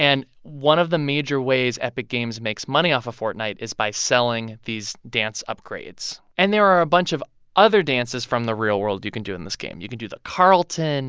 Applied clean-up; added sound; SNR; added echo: none; none; none; none.